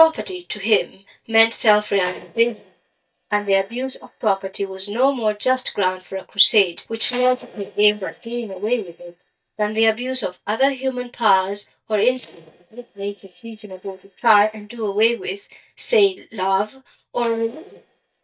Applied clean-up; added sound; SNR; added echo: neural mask model DeepFilterNet 3.